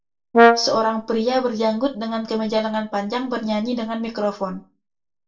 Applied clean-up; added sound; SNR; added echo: neural separator model SepFormer DNS4.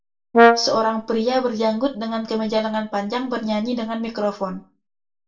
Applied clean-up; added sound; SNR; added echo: none; Brass instrument; -4 dB; reverberation time 0.2 s.